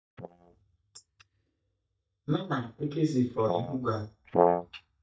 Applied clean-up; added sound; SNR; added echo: neural mask model DeepFilterNet 3.